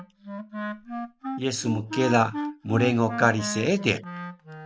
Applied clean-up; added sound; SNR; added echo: none; Wind instrument, woodwind instrument; 8 dB; none.